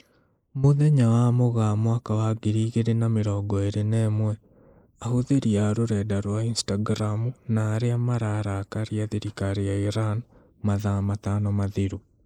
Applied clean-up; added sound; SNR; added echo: neural mask model Resemble Enhance denoiser.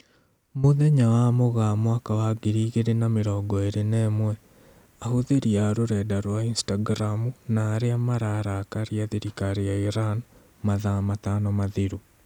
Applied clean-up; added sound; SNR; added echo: none; none; none; none.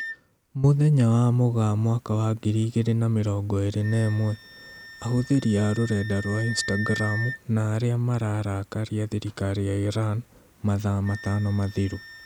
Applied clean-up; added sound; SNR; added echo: none; Wind instrument, woodwind instrument; 16 dB; none.